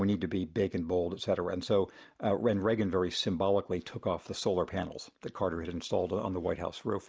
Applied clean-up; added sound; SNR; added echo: none; none; none; none.